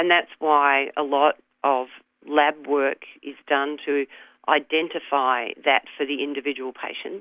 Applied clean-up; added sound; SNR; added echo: none; none; none; none.